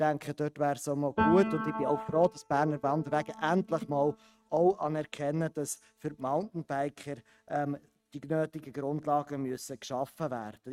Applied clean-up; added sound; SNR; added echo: neural mask model RNNoise.